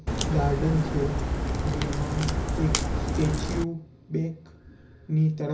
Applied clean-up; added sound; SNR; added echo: none; Crack; -2 dB; reverberation time 0.4 s.